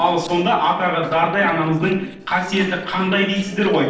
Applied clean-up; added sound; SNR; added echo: neural separator model SepFormer DNS4.